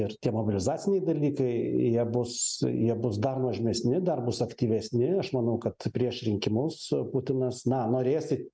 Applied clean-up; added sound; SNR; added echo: none; none; none; none.